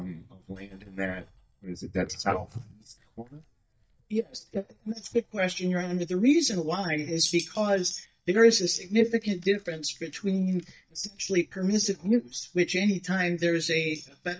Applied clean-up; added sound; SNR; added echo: neural mask model DeepFilterNet 3.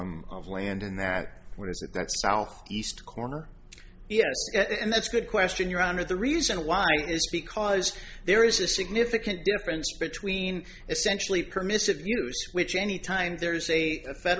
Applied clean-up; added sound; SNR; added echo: none; none; none; none.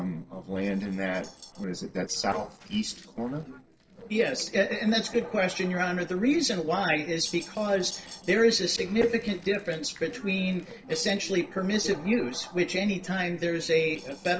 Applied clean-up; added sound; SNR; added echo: neural separator model SepFormer DNS4.